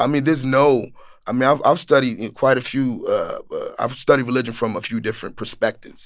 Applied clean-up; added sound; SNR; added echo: none; none; none; none.